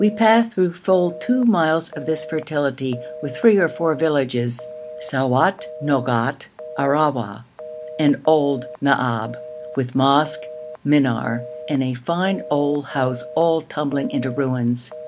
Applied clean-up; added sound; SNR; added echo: none; Telephone; 16 dB; none.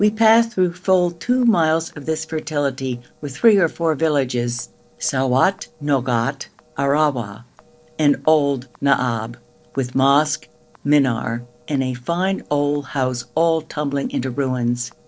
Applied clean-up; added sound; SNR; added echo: neural separator model SepFormer DNS4.